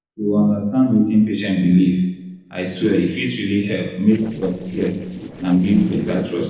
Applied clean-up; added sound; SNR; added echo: neural separator model SepFormer DNS4.